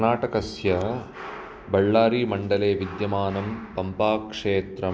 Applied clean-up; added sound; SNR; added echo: none; none; none; none.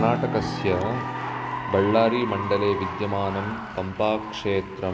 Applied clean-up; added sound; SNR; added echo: none; Applause / Cheering + Acoustic guitar / Strum; 6 dB; none.